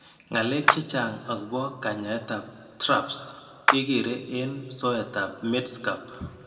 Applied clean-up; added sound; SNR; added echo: none; Clapping; 1 dB; reverberation time 1.8 s.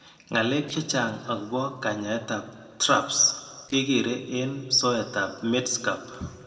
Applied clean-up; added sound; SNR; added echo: neural separator model SepFormer DNS4.